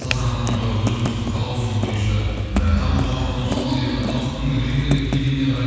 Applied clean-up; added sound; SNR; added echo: none; Writing; 11 dB; reverberation time 2.1 s.